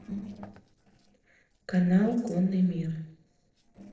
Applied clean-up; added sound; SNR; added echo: neural separator model SepFormer DNS4.